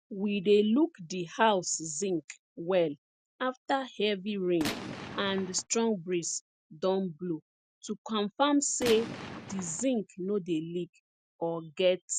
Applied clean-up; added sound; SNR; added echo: none; Gunshot, gunfire; 9 dB; none.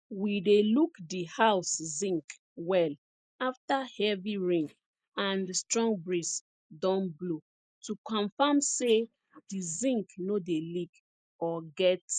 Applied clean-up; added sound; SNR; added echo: neural mask model Resemble Enhance denoiser.